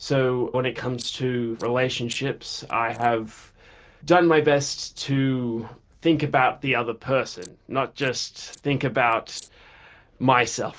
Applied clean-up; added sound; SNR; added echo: neural separator model SepFormer DNS4.